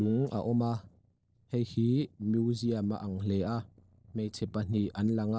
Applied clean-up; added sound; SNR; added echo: neural separator model SepFormer DNS4.